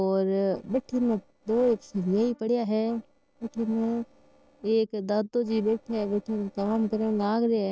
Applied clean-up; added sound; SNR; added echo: neural separator model SepFormer DNS4.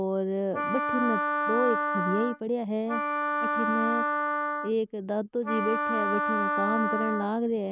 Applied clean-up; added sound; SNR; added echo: none; Wind instrument, woodwind instrument; -1 dB; none.